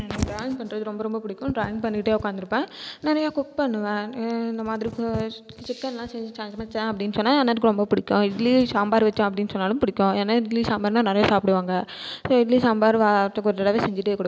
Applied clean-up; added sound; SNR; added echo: none; none; none; none.